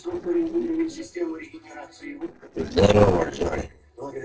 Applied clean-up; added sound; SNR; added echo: neural separator model SepFormer DNS4.